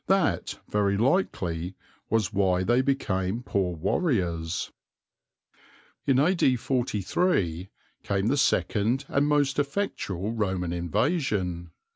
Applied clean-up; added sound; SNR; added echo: none; none; none; none.